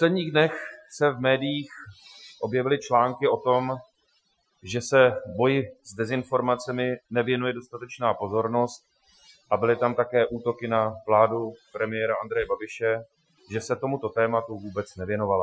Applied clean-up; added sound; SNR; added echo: classical method Wiener filter.